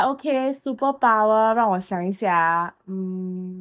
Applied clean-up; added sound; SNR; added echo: neural mask model DeepFilterNet 3.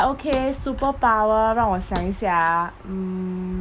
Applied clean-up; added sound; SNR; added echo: none; Thump, thud; 18 dB; none.